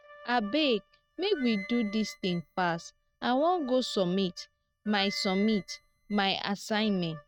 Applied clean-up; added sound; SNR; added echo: neural mask model RNNoise.